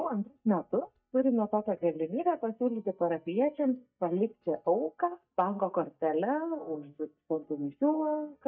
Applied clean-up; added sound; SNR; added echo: neural mask model DeepFilterNet 3.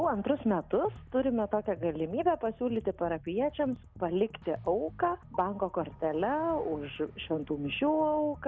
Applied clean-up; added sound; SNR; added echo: none; none; none; none.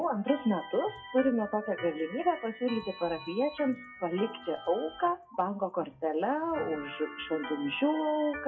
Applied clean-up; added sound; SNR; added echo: classical method WPE with log-MMSE.